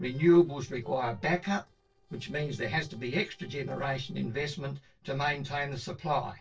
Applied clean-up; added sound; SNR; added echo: neural separator model SepFormer DNS4.